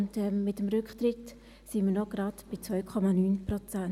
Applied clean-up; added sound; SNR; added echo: none; none; none; none.